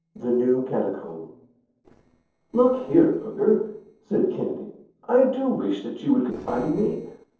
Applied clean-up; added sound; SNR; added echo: neural separator model SepFormer DNS4.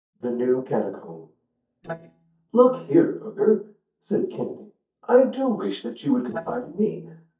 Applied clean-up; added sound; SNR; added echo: neural mask model DeepFilterNet 3.